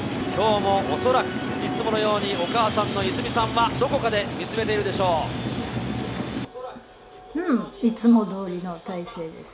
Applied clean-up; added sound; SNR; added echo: none; none; none; none.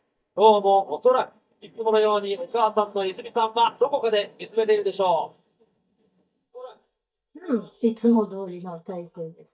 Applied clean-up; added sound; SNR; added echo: neural mask model DeepFilterNet 3.